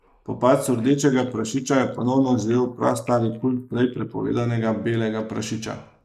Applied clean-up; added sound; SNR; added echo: neural mask model Resemble Enhance denoiser.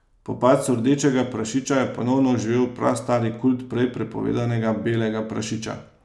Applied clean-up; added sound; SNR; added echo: none; none; none; none.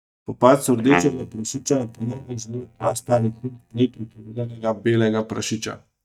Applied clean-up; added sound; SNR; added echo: neural mask model DeepFilterNet 3.